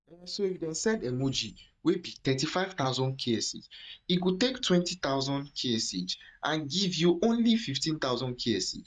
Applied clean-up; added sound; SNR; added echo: neural mask model DeepFilterNet 3.